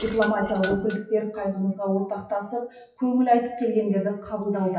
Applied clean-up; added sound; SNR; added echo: classical method WPE with log-MMSE.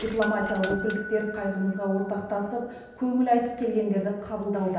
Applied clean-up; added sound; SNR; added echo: none; Doorbell; -2 dB; reverberation time 0.9 s.